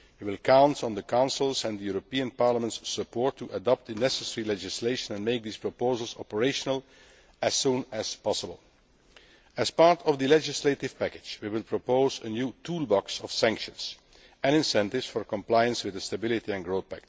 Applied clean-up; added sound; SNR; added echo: none; none; none; none.